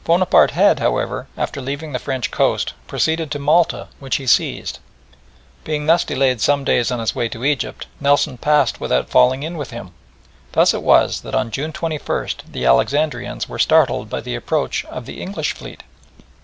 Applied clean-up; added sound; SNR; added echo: none; none; none; none.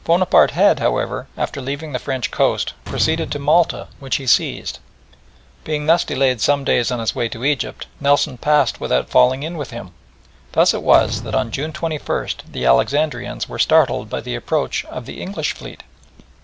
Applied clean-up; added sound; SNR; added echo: none; Slam; 16 dB; none.